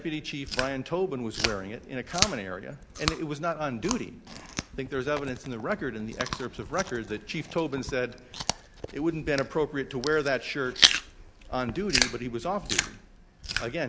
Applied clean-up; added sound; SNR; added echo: none; Chewing, mastication; 2 dB; none.